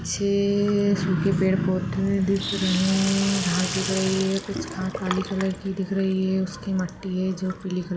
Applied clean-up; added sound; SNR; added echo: none; Sink (filling or washing); 10 dB; reverberation time 0.7 s.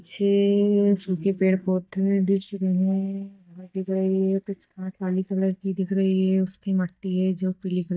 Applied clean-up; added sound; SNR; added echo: neural mask model DeepFilterNet 3.